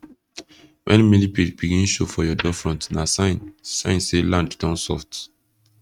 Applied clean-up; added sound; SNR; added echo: neural mask model RNNoise.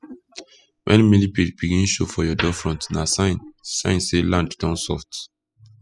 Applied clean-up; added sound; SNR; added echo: classical method spectral subtraction.